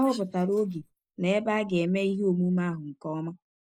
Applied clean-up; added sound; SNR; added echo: neural mask model Resemble Enhance denoiser.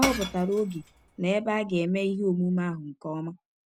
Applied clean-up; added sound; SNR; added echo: none; Shatter / Crushing; 10 dB; none.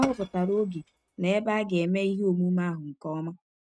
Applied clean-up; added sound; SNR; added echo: neural mask model RNNoise.